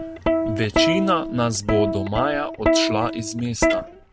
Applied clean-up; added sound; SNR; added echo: none; Plucked string instrument; -1 dB; none.